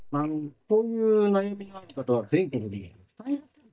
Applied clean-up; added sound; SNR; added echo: neural mask model DeepFilterNet 3.